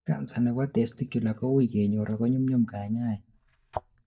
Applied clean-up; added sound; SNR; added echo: neural mask model DeepFilterNet 3.